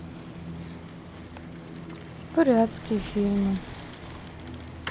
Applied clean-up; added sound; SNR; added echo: none; Bicycle; 9 dB; none.